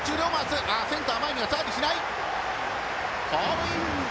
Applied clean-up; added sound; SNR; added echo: none; none; none; none.